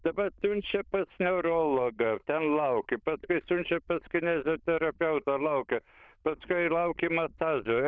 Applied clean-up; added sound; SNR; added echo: neural diffusion model UNIVERSE++.